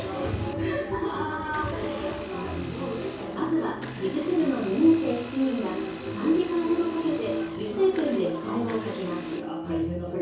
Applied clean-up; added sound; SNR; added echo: none; Domestic sounds, home sounds; 16 dB; reverberation time 0.6 s.